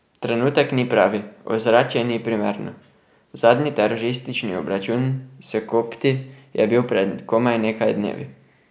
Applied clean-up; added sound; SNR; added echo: none; none; none; none.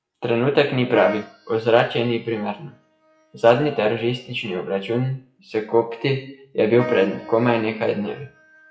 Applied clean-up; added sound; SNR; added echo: classical method WPE with log-MMSE.